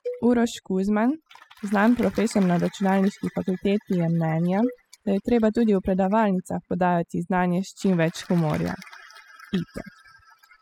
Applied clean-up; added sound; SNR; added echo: classical method spectral subtraction.